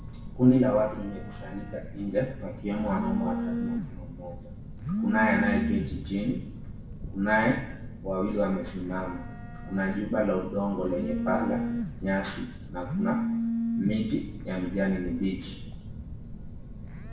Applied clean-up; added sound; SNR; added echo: none; Telephone; 4 dB; reverberation time 0.8 s.